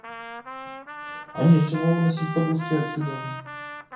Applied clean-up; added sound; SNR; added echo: none; Trumpet; 11 dB; reverberation time 0.6 s.